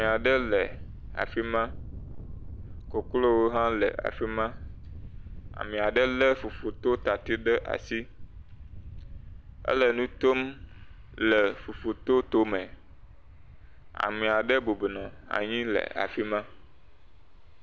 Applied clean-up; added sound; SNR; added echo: none; Thunder; 13 dB; none.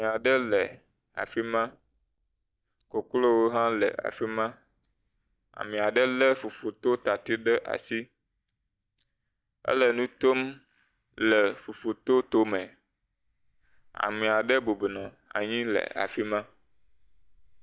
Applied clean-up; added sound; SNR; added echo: neural mask model DeepFilterNet 3.